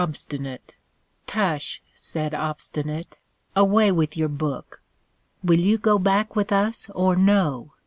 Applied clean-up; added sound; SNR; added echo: neural mask model Resemble Enhance denoiser.